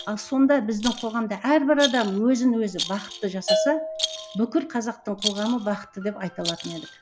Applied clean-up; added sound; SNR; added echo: none; Bell / Percussion + Rattle; 7 dB; none.